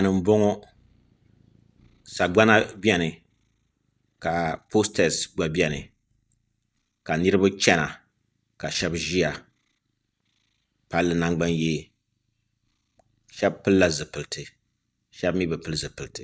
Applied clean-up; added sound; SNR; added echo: neural mask model DeepFilterNet 3.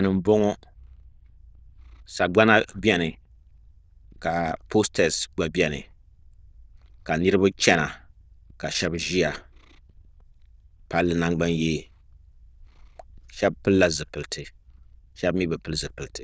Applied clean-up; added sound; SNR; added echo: neural diffusion model UNIVERSE++.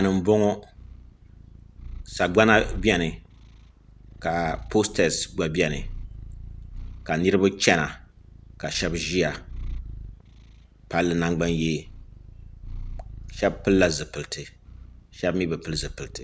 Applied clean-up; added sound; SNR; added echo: none; Purr; 13 dB; none.